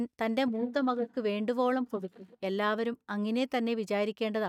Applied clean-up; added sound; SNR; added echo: neural mask model DeepFilterNet 3.